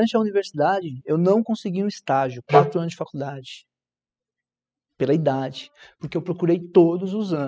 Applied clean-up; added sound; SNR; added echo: classical method spectral subtraction.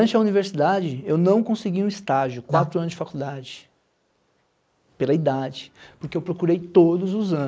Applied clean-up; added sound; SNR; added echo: neural mask model Resemble Enhance denoiser.